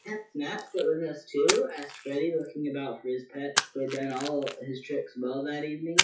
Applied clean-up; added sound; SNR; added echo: classical method WPE with log-MMSE.